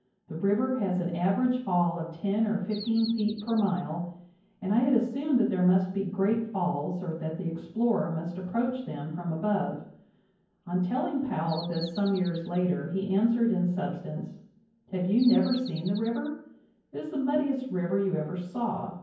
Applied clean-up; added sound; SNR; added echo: none; Bird vocalization, bird call, bird song; 17 dB; reverberation time 0.9 s.